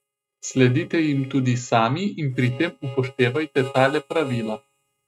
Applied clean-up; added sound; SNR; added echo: neural mask model RNNoise.